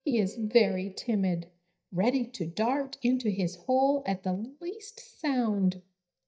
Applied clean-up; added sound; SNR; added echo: neural mask model DeepFilterNet 3.